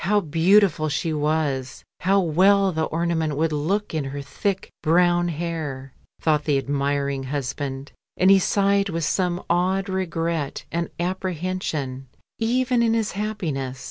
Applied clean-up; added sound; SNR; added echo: none; none; none; none.